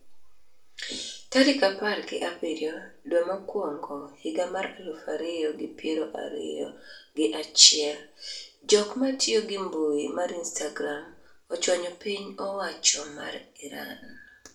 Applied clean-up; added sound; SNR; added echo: none; none; none; reverberation time 0.3 s.